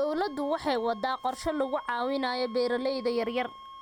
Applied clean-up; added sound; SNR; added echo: none; Wind instrument, woodwind instrument; 17 dB; none.